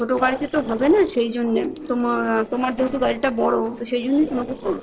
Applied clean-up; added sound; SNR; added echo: neural separator model SepFormer DNS4.